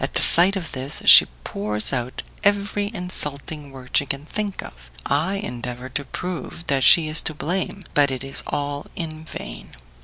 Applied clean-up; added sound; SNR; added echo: none; none; none; none.